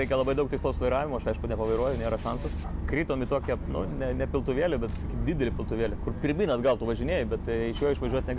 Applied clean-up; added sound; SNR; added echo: none; none; none; none.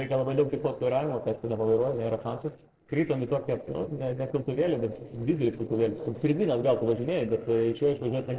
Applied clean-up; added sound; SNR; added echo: neural separator model SepFormer DNS4.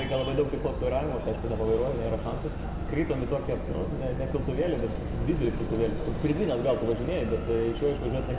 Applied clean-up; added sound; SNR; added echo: none; Traffic noise, roadway noise; 14 dB; reverberation time 1.5 s.